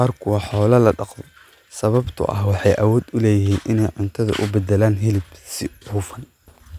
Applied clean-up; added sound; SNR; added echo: none; none; none; none.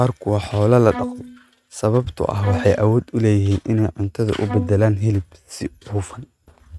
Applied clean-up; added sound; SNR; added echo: neural mask model RNNoise.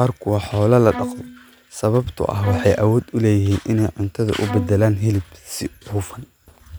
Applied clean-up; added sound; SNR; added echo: none; Bowed string instrument; 13 dB; none.